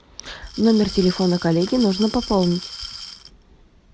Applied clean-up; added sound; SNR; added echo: none; Glass; 13 dB; none.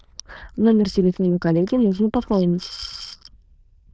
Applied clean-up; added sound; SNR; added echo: neural diffusion model UNIVERSE++.